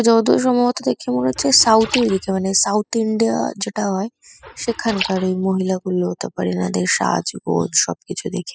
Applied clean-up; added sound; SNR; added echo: classical method spectral subtraction.